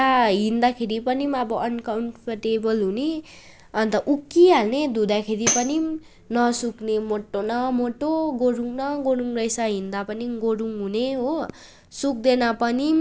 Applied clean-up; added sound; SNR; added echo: none; Tambourine; 7 dB; none.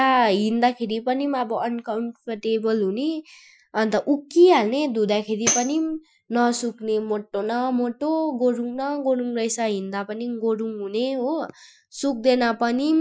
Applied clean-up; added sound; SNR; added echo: classical method Wiener filter.